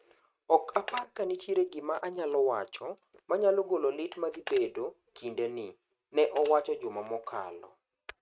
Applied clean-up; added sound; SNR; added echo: neural mask model RNNoise.